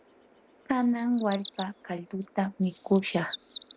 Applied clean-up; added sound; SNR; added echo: none; Bird vocalization, bird call, bird song; 1 dB; none.